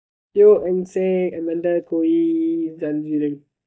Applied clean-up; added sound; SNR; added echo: neural mask model DeepFilterNet 3.